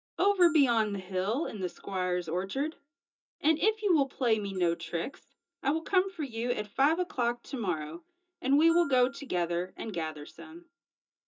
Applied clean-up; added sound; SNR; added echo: neural mask model DeepFilterNet 3.